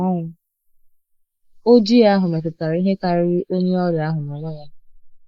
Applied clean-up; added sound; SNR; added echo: neural mask model Resemble Enhance denoiser.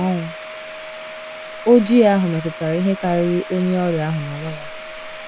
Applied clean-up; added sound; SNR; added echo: none; Domestic sounds, home sounds; 13 dB; none.